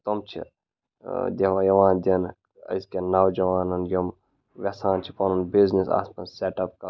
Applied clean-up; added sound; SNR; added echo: none; none; none; none.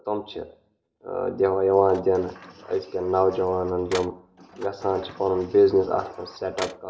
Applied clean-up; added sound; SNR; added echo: none; Sliding door; 18 dB; reverberation time 0.5 s.